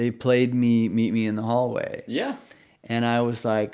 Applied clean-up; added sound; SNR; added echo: none; none; none; none.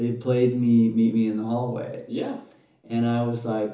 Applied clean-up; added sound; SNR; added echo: none; none; none; reverberation time 0.7 s.